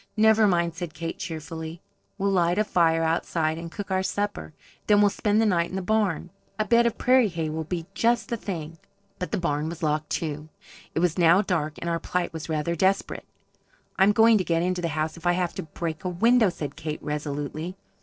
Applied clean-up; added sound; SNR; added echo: neural separator model SepFormer DNS4.